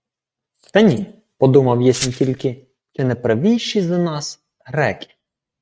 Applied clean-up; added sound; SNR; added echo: neural mask model RNNoise.